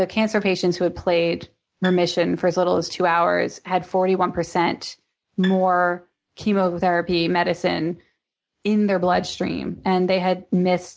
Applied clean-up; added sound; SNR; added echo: none; Bowed string instrument; 18 dB; none.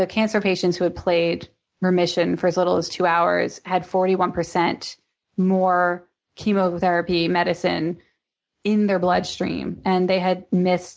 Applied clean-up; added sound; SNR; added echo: none; none; none; none.